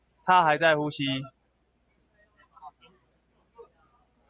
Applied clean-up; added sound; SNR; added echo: none; none; none; none.